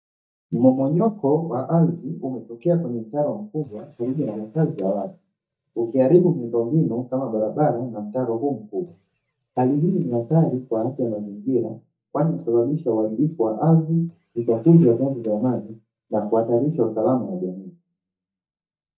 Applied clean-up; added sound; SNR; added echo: neural mask model DeepFilterNet 3.